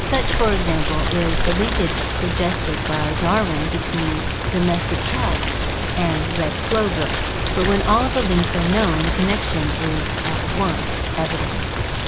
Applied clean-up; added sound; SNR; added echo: none; Rain; -1 dB; none.